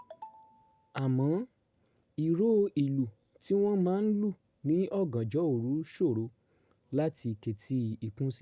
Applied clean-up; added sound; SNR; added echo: none; none; none; none.